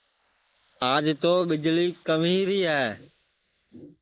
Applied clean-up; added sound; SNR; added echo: neural mask model Resemble Enhance denoiser.